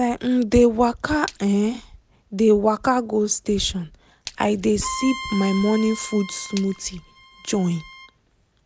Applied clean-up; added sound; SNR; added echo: none; Bowed string instrument + Splash, splatter; 16 dB; none.